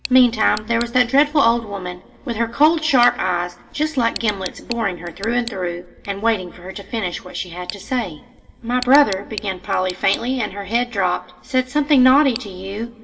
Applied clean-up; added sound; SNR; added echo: none; Tick; 19 dB; reverberation time 0.6 s.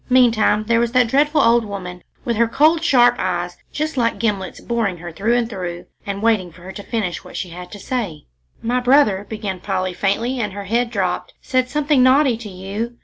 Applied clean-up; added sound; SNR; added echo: none; none; none; none.